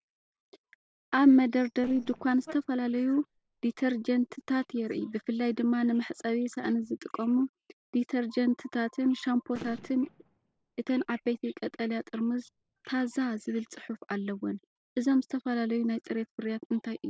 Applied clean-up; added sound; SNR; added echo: neural separator model SepFormer DNS4.